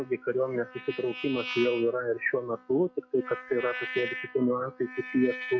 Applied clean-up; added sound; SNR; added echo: classical method log-MMSE.